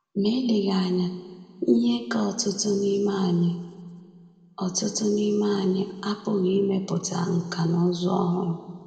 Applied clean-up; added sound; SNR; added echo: none; none; none; reverberation time 1.6 s.